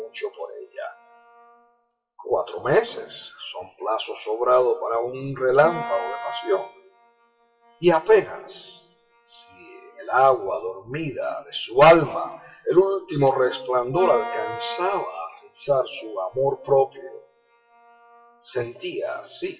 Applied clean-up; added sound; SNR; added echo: classical method WPE with log-MMSE.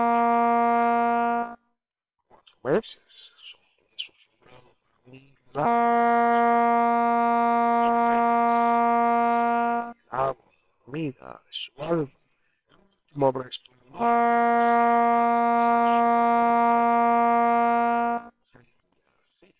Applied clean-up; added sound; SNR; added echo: neural separator model SepFormer WHAMR!.